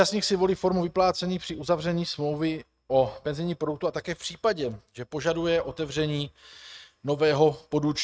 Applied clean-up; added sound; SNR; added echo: neural mask model RNNoise.